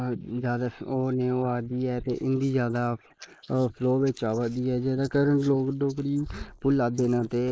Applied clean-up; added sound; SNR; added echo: neural mask model Resemble Enhance denoiser.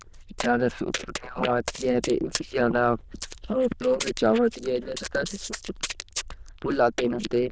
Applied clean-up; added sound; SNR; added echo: neural diffusion model UNIVERSE++.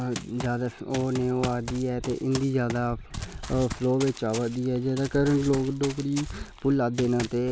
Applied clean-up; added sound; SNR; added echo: none; Run; 14 dB; none.